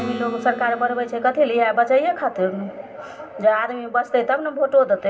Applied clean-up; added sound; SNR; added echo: none; Acoustic guitar / Strum; 16 dB; reverberation time 0.7 s.